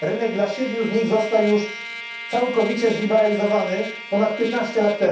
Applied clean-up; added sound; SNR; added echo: none; Trumpet; 13 dB; reverberation time 0.7 s.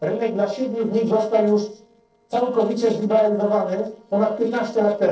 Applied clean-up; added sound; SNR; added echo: neural separator model SepFormer DNS4.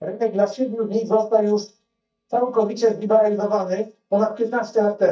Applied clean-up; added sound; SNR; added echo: neural mask model DeepFilterNet 3.